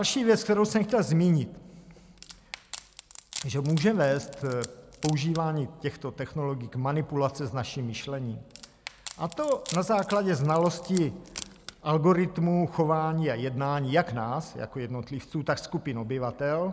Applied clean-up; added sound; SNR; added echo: none; Wood; 16 dB; none.